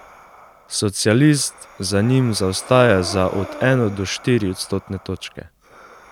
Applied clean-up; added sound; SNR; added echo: none; Breathing; 17 dB; none.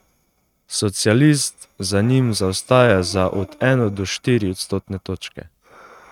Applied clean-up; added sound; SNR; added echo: neural mask model RNNoise.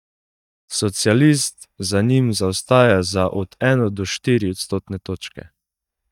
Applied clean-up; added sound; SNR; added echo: neural mask model DeepFilterNet 3.